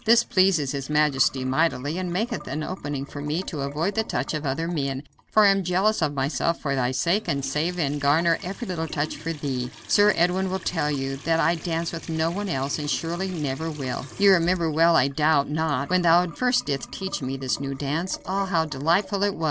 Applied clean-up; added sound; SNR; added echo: none; Trickle, dribble / Sink (filling or washing) / Water tap, faucet; 19 dB; none.